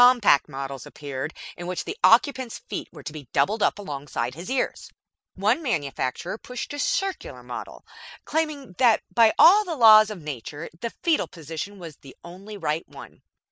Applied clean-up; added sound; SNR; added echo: none; none; none; none.